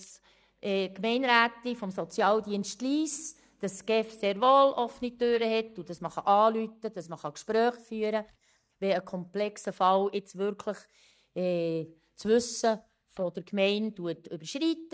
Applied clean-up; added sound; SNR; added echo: neural mask model DeepFilterNet 3.